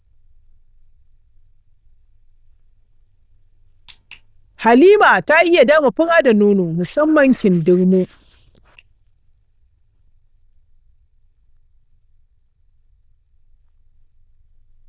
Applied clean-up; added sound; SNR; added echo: neural diffusion model UNIVERSE++.